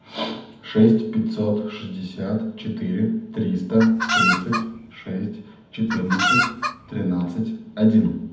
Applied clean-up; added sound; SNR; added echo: none; Chicken, rooster; 1 dB; reverberation time 0.8 s.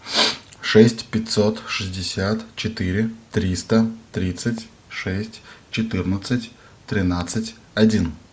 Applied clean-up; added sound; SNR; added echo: none; none; none; none.